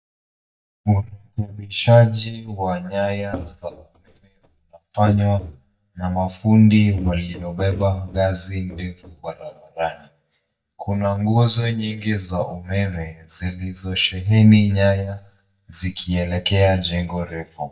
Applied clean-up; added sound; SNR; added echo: neural mask model DeepFilterNet 3.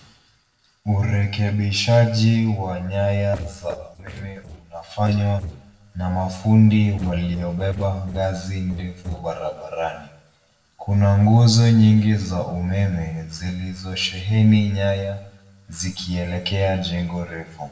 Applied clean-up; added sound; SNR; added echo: neural separator model SepFormer DNS4.